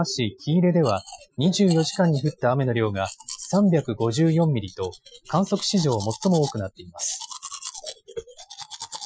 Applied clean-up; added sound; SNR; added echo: classical method Wiener filter.